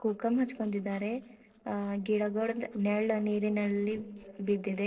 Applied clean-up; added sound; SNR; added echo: neural separator model SepFormer DNS4.